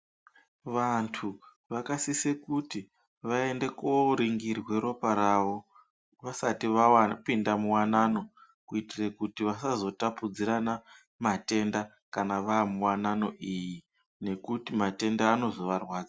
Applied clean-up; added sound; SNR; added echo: none; none; none; none.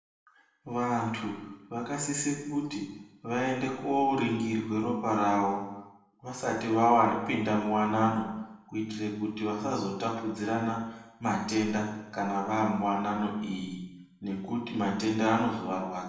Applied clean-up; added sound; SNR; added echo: none; none; none; reverberation time 0.8 s.